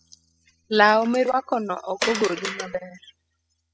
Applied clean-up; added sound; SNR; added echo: classical method spectral subtraction.